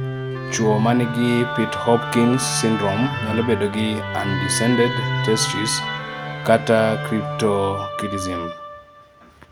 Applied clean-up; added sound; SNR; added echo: none; Musical instrument; 5 dB; none.